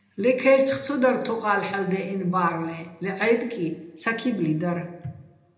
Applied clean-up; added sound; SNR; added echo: none; none; none; reverberation time 0.8 s.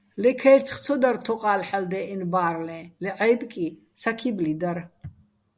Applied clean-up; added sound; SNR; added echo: none; none; none; none.